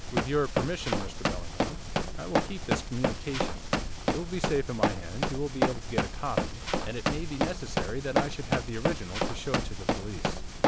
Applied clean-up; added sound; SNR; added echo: none; Run; -5 dB; none.